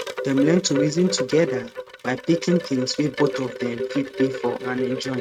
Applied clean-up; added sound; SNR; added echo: neural mask model RNNoise.